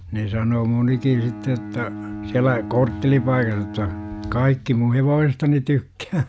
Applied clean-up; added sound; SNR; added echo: none; Bowed string instrument; 14 dB; none.